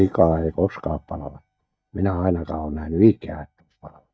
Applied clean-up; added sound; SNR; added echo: neural mask model DeepFilterNet 3.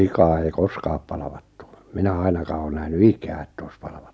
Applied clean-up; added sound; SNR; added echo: none; none; none; none.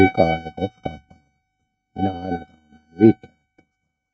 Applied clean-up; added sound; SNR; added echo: neural mask model RNNoise.